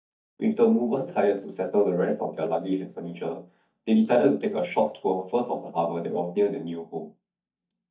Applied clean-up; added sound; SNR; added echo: neural mask model DeepFilterNet 3.